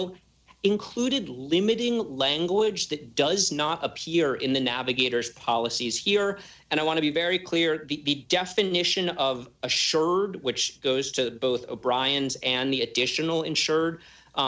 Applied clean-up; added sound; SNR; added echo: none; none; none; none.